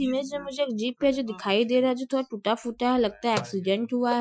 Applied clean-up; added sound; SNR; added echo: classical method Wiener filter.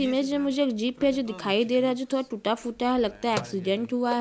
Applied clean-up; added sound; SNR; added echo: none; Telephone; 16 dB; none.